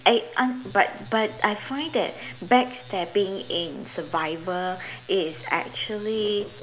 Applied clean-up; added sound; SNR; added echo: none; none; none; none.